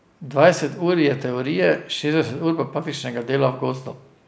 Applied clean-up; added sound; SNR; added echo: none; none; none; none.